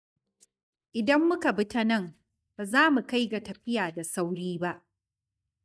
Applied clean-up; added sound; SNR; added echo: neural mask model DeepFilterNet 3.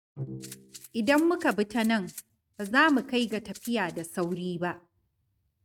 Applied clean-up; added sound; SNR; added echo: neural mask model RNNoise.